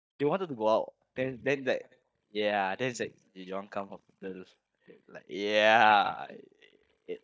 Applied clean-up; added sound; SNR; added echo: neural mask model DeepFilterNet 3.